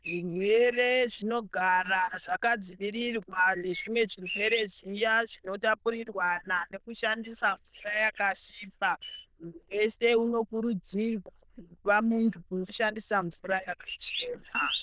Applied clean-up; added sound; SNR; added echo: neural diffusion model UNIVERSE++.